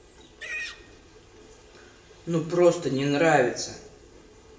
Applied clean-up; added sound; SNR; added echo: none; Livestock, farm animals, working animals; 18 dB; reverberation time 0.7 s.